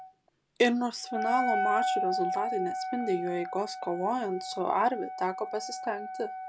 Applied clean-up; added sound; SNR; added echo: none; Wind instrument, woodwind instrument; 2 dB; none.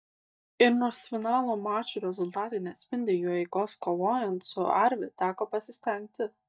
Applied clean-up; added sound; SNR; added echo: neural mask model DeepFilterNet 3.